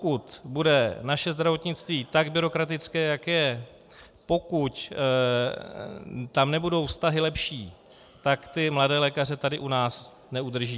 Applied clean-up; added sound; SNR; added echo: none; none; none; none.